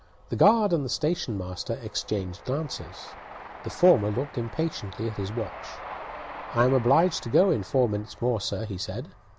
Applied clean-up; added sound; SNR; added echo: none; Train; 17 dB; none.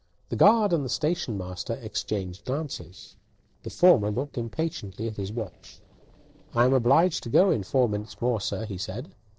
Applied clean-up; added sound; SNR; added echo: neural separator model SepFormer DNS4.